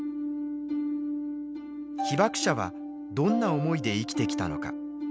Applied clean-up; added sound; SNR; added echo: none; none; none; none.